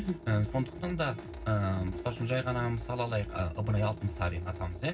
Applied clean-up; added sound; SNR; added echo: none; Drip / Sink (filling or washing) / Water tap, faucet; 14 dB; reverberation time 0.4 s.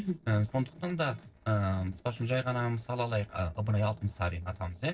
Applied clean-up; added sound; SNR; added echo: neural separator model SepFormer DNS4.